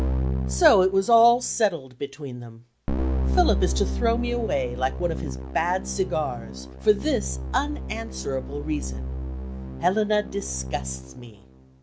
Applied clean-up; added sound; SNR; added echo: none; Keyboard (musical); 4 dB; none.